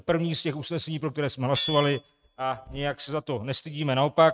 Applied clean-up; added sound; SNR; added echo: neural mask model RNNoise.